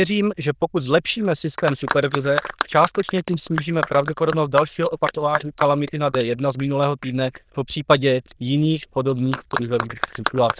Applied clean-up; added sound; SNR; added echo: neural diffusion model UNIVERSE++.